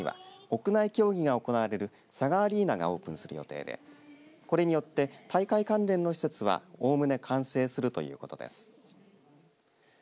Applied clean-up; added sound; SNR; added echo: none; none; none; none.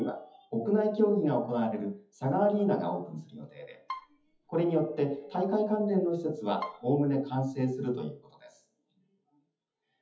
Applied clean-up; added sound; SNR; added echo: classical method WPE with log-MMSE.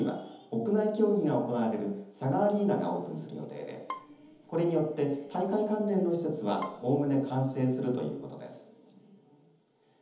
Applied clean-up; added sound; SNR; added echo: none; Bowed string instrument; 18 dB; reverberation time 1.3 s.